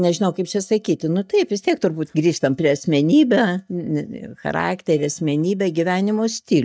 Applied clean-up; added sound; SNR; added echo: neural mask model DeepFilterNet 3.